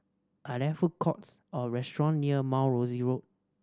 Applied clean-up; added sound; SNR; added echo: none; none; none; none.